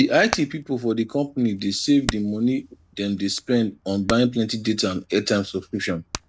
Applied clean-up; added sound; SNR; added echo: none; Hammer; 14 dB; none.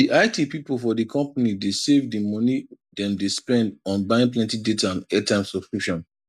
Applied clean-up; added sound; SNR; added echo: none; none; none; none.